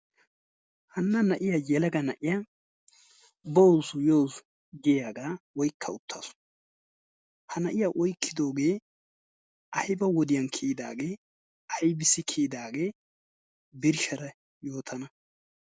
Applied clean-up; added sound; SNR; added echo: none; none; none; none.